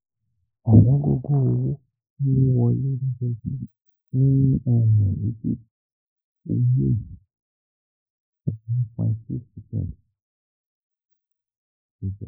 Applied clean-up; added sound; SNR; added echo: neural mask model Resemble Enhance denoiser.